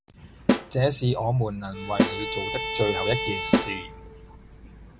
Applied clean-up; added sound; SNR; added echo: none; Bowed string instrument + Snare drum; 0 dB; none.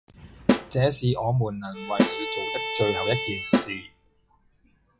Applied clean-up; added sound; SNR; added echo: classical method log-MMSE.